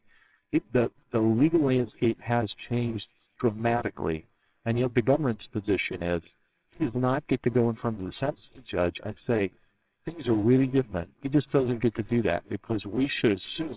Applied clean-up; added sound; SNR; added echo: neural separator model SepFormer WHAMR!.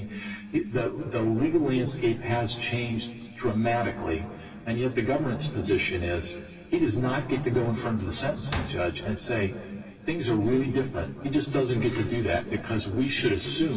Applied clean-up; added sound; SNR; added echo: none; Slam; 16 dB; reverberation time 2.4 s.